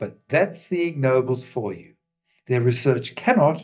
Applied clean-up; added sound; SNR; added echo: neural mask model DeepFilterNet 3.